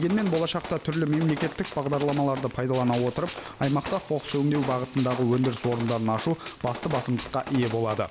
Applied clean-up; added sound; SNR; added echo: none; Gunshot, gunfire; 13 dB; none.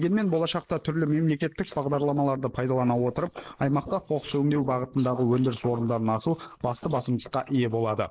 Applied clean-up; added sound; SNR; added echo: neural mask model Resemble Enhance denoiser.